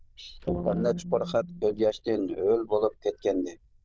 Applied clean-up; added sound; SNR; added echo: neural diffusion model UNIVERSE++.